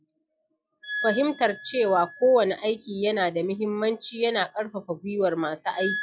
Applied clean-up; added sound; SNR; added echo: classical method log-MMSE.